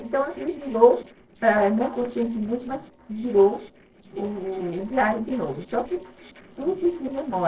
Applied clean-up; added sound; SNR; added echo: neural separator model SepFormer DNS4.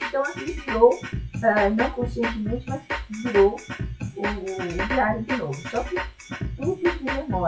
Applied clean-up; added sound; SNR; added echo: classical method WPE with log-MMSE.